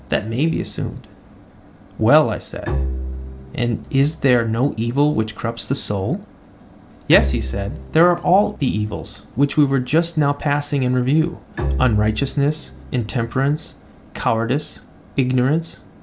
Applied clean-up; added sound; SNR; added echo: none; Bowed string instrument; 11 dB; none.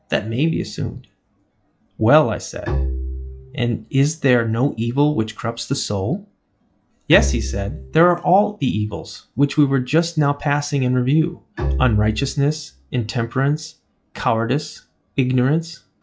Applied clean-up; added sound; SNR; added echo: classical method log-MMSE.